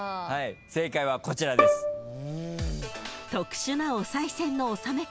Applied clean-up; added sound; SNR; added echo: none; Bowed string instrument; 0 dB; none.